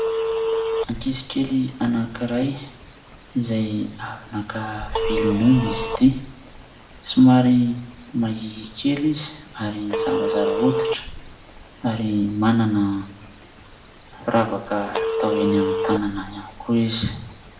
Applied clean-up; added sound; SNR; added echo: none; Telephone; 6 dB; reverberation time 0.6 s.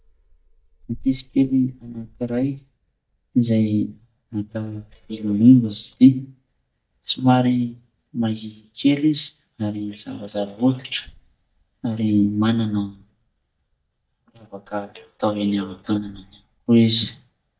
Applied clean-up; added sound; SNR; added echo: neural mask model DeepFilterNet 3.